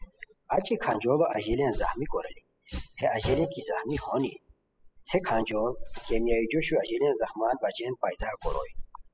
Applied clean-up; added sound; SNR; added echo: classical method spectral subtraction.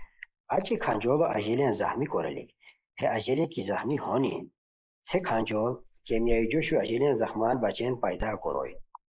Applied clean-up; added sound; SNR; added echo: neural mask model Resemble Enhance denoiser.